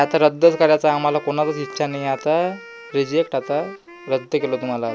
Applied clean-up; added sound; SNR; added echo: none; Wind instrument, woodwind instrument; 18 dB; none.